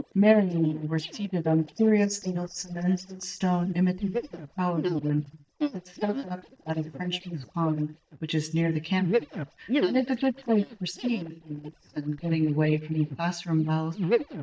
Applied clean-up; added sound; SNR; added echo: neural mask model DeepFilterNet 3.